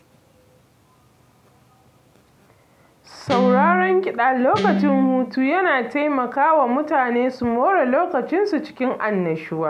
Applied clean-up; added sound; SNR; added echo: none; Guitar; 3 dB; none.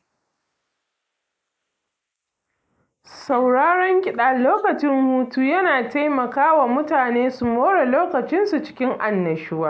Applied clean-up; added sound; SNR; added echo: neural mask model Resemble Enhance denoiser.